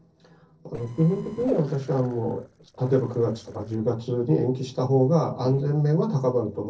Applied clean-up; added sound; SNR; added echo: neural separator model SepFormer DNS4.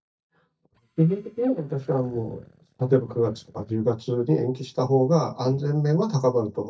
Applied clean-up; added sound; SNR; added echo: neural mask model DeepFilterNet 3.